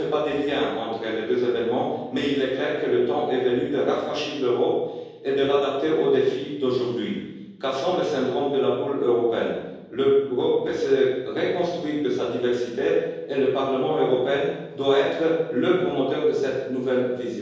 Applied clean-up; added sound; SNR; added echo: none; none; none; reverberation time 1.3 s.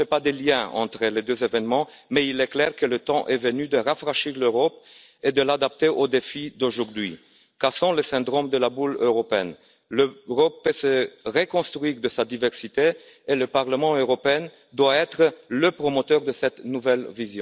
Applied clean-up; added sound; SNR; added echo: none; none; none; none.